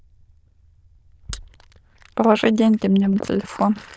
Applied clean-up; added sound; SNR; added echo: neural diffusion model UNIVERSE++.